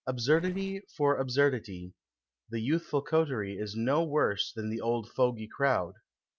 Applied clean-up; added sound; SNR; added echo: neural separator model SepFormer DNS4.